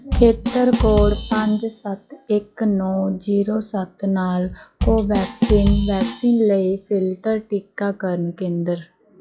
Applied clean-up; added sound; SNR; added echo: classical method log-MMSE.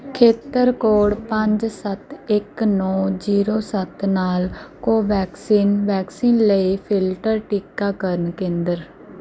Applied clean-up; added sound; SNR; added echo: none; none; none; none.